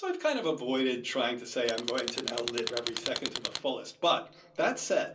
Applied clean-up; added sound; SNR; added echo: none; Tools; 5 dB; reverberation time 0.3 s.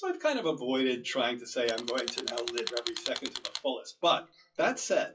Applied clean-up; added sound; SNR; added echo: classical method WPE with log-MMSE.